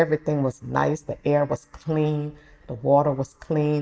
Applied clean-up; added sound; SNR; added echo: none; none; none; none.